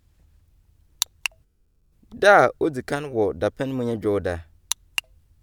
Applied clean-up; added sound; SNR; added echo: none; none; none; none.